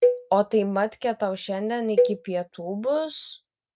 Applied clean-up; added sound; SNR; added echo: neural mask model RNNoise.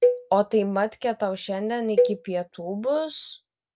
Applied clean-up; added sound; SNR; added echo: none; Cowbell; 2 dB; none.